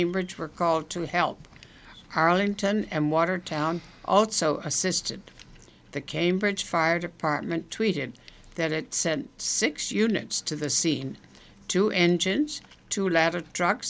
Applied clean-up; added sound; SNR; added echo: none; none; none; none.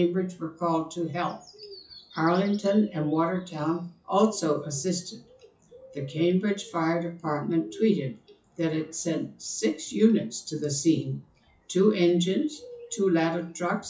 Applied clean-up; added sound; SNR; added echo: classical method WPE with log-MMSE.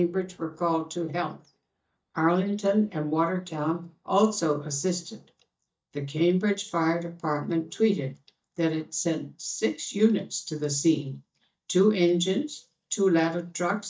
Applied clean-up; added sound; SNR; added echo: neural mask model DeepFilterNet 3.